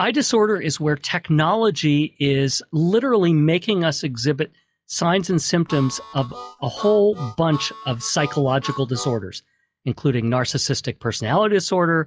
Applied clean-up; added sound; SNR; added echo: classical method log-MMSE.